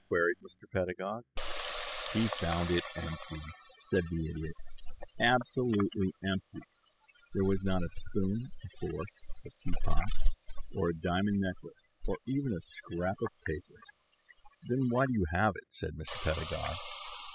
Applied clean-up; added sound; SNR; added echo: classical method spectral subtraction.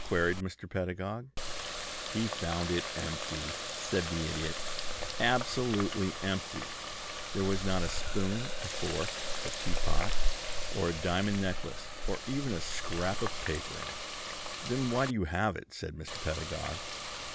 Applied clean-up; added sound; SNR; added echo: none; Water tap, faucet; -1 dB; none.